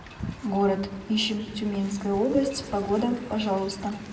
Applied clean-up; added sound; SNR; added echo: none; Wind; 14 dB; reverberation time 2.4 s.